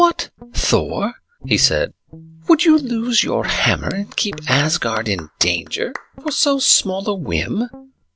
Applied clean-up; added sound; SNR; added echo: none; Guitar + Clapping; 18 dB; none.